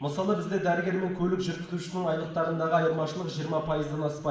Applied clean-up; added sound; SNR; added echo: none; none; none; reverberation time 0.7 s.